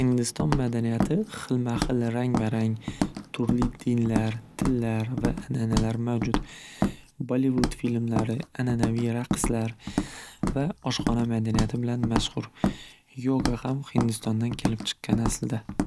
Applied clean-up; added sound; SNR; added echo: none; Walk, footsteps; 4 dB; none.